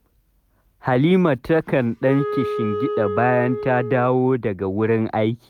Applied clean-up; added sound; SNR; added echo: none; Wind instrument, woodwind instrument; 6 dB; none.